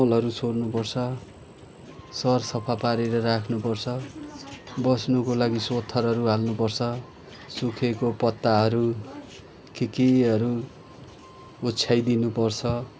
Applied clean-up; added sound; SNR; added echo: none; none; none; none.